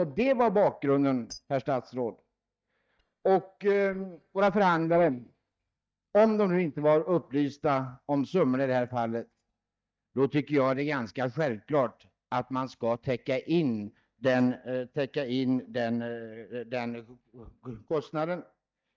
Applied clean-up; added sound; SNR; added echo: neural mask model DeepFilterNet 3.